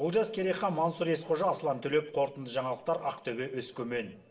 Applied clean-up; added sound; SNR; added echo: none; none; none; reverberation time 0.7 s.